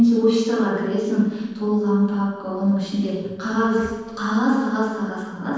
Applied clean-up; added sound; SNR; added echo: neural separator model SepFormer DNS4.